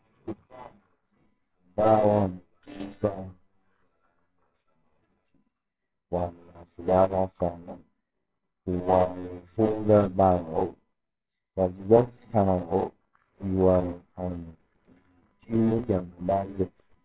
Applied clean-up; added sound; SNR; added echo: neural separator model SepFormer WHAMR!.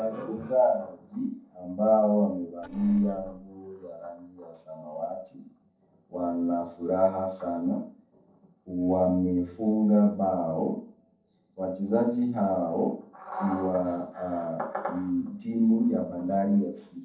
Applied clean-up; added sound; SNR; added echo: neural separator model SepFormer DNS4.